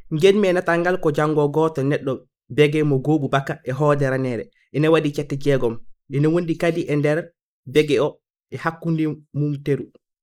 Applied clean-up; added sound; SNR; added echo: neural mask model Resemble Enhance denoiser.